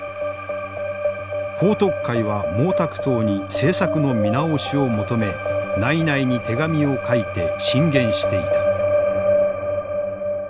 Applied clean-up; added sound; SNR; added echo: none; none; none; none.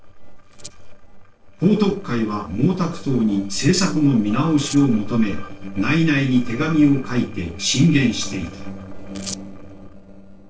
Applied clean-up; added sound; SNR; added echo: neural separator model SepFormer DNS4.